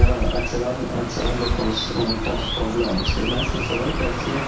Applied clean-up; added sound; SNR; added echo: none; Chirp, tweet; -2 dB; reverberation time 0.6 s.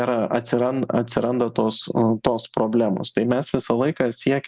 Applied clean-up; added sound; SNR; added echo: none; none; none; none.